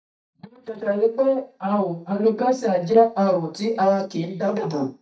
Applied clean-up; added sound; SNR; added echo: neural mask model DeepFilterNet 3.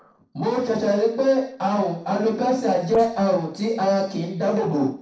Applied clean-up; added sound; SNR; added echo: neural separator model SepFormer DNS4.